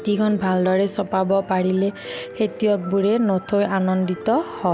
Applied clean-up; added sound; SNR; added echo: none; Piano; 17 dB; none.